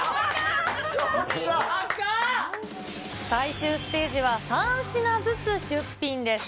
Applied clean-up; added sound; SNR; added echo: none; none; none; none.